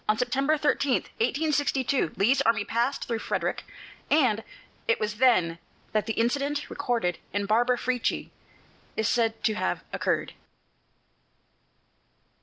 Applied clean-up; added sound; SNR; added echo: none; none; none; none.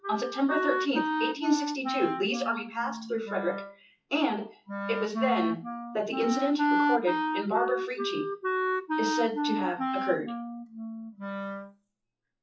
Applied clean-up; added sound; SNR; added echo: classical method WPE with log-MMSE.